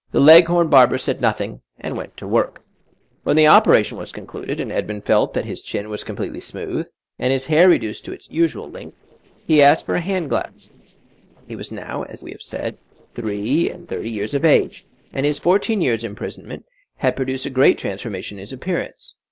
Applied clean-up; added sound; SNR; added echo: neural separator model SepFormer DNS4.